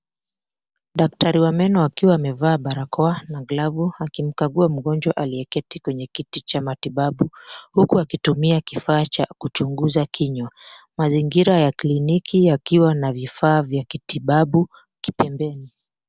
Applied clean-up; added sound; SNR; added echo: none; none; none; none.